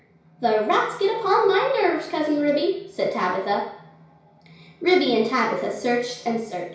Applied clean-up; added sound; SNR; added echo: none; none; none; reverberation time 0.6 s.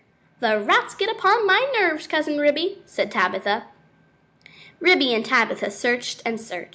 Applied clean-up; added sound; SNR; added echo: none; none; none; none.